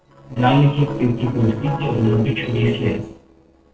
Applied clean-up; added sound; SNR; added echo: neural separator model SepFormer DNS4.